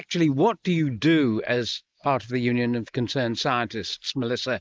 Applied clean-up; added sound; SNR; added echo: neural mask model Resemble Enhance denoiser.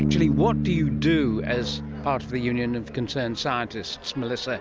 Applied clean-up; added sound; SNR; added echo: none; Bass guitar; 3 dB; none.